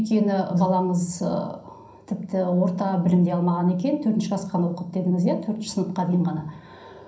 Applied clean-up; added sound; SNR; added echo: none; none; none; reverberation time 0.6 s.